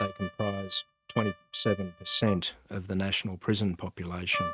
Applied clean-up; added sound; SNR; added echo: neural mask model RNNoise.